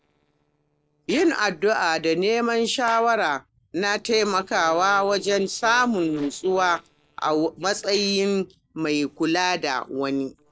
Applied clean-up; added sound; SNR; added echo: neural separator model SepFormer DNS4.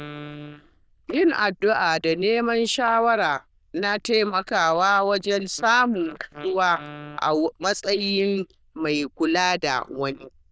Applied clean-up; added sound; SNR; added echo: neural diffusion model UNIVERSE++.